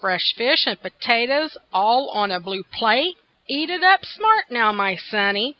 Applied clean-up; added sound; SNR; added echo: none; none; none; none.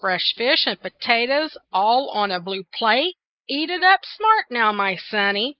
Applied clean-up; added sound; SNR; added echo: neural mask model Resemble Enhance denoiser.